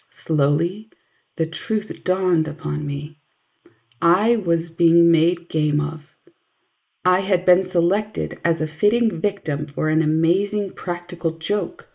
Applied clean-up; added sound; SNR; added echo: neural mask model Resemble Enhance denoiser.